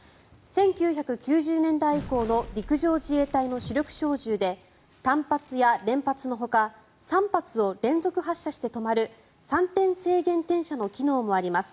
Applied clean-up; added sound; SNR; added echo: none; Crackle; 16 dB; none.